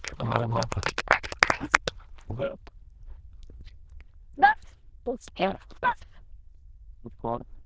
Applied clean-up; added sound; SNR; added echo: neural diffusion model UNIVERSE++.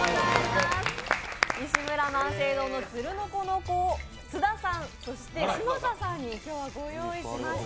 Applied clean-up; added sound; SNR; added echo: none; Splash, splatter; 14 dB; none.